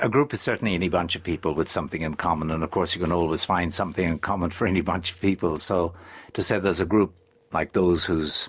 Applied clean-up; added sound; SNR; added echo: none; none; none; none.